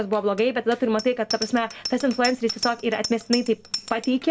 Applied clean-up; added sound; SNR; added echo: none; Bicycle bell; 11 dB; none.